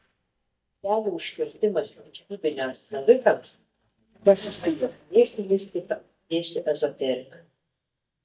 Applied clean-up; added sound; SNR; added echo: neural mask model DeepFilterNet 3.